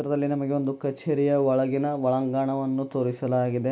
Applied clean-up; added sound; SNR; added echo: none; none; none; none.